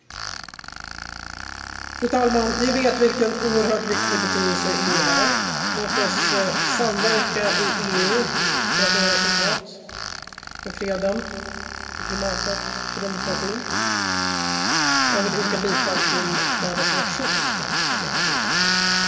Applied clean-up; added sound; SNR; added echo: none; Tools; -3 dB; reverberation time 2.3 s.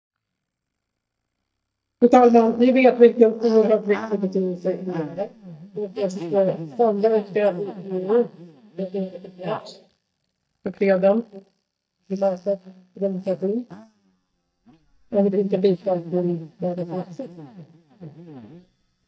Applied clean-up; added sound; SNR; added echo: neural mask model DeepFilterNet 3.